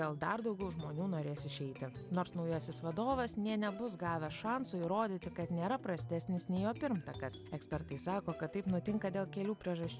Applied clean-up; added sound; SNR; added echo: none; none; none; none.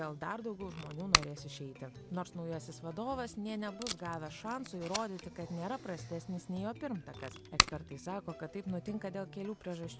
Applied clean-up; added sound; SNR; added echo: none; Packing tape, duct tape; 0 dB; none.